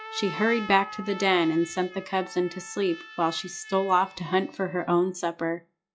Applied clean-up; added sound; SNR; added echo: classical method log-MMSE.